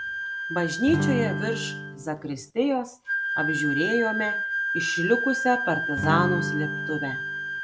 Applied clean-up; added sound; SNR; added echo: none; Wind instrument, woodwind instrument + Acoustic guitar / Strum; 1 dB; none.